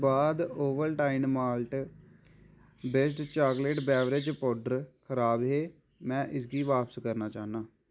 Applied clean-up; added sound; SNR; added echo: none; none; none; none.